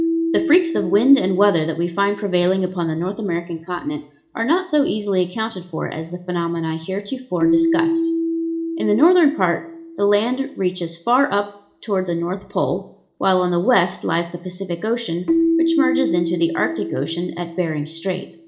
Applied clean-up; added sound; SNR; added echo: none; Keyboard (musical); 5 dB; reverberation time 0.4 s.